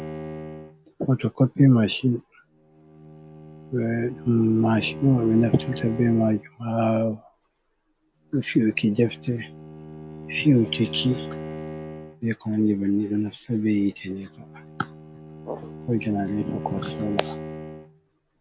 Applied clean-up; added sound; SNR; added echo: none; Bowed string instrument; 14 dB; none.